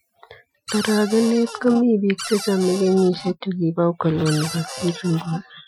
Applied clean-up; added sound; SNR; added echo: classical method Wiener filter.